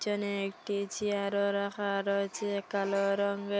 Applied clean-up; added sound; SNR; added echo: none; none; none; none.